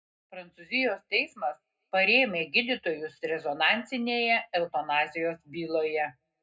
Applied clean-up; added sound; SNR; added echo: none; none; none; reverberation time 0.2 s.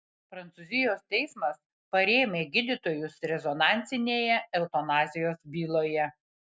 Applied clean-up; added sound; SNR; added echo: none; none; none; none.